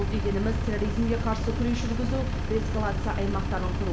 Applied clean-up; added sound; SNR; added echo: none; Engine; -2 dB; reverberation time 1.9 s.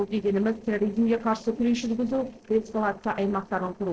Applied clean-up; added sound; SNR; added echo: neural separator model SepFormer DNS4.